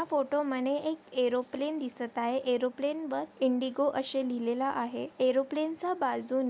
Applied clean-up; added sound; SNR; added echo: none; none; none; none.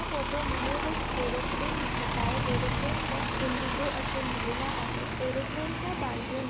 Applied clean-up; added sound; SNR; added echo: none; Bus; -5 dB; none.